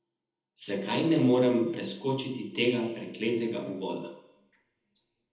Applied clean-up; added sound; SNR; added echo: none; none; none; reverberation time 1.0 s.